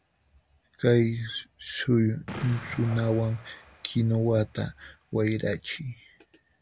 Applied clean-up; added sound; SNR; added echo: none; Explosion; 19 dB; none.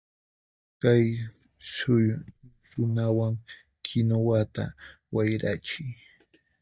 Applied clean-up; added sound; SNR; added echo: neural mask model DeepFilterNet 3.